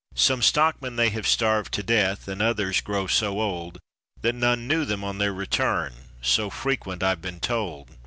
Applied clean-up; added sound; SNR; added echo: none; none; none; none.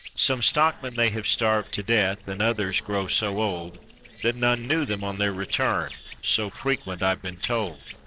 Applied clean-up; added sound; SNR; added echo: neural separator model SepFormer DNS4.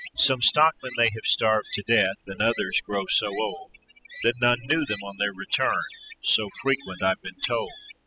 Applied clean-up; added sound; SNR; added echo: classical method spectral subtraction.